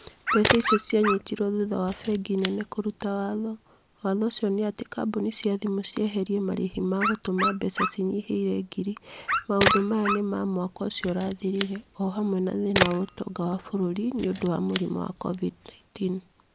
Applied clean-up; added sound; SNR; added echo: none; Camera + Dog; 4 dB; none.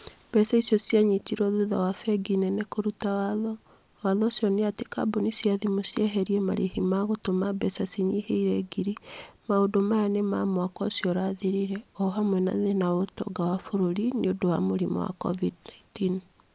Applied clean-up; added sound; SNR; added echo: none; none; none; none.